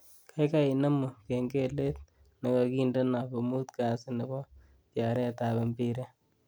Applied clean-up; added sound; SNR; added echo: none; none; none; none.